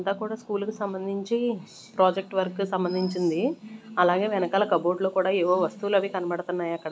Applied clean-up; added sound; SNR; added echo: none; none; none; none.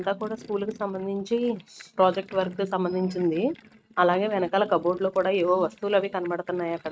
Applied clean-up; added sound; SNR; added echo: neural mask model RNNoise.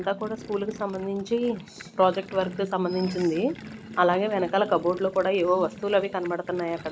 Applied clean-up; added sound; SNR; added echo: none; Gurgling; 19 dB; none.